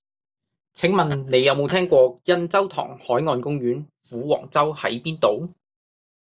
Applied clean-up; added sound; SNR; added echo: neural mask model Resemble Enhance denoiser.